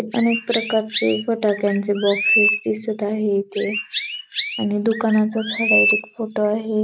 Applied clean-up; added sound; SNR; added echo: none; Chirp, tweet; 4 dB; none.